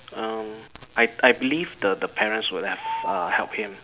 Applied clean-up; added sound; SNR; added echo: none; Bird; 12 dB; none.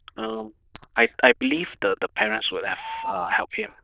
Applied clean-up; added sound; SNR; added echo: neural diffusion model UNIVERSE++.